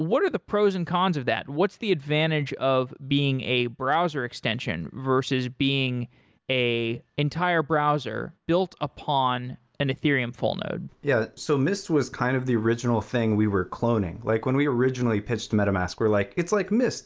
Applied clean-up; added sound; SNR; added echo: none; none; none; none.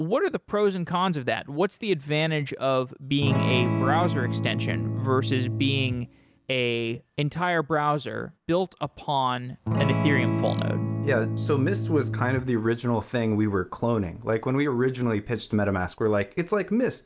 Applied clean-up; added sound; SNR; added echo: none; Electric guitar / Strum; 1 dB; none.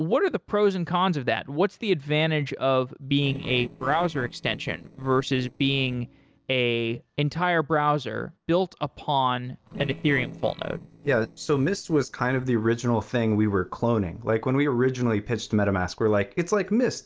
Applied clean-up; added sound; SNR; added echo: neural separator model SepFormer DNS4.